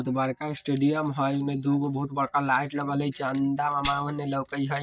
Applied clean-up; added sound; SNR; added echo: neural mask model DeepFilterNet 3.